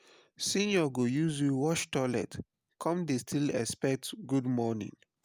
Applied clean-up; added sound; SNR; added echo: none; none; none; none.